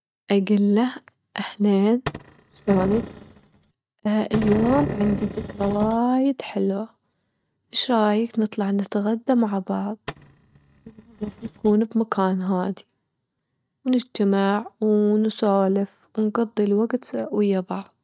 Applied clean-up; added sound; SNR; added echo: neural mask model RNNoise.